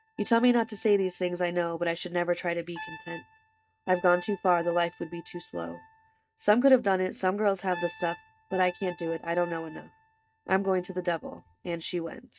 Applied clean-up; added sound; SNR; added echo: neural mask model RNNoise.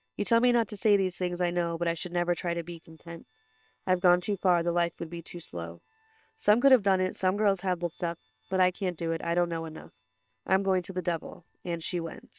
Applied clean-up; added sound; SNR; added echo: neural separator model SepFormer WHAM!.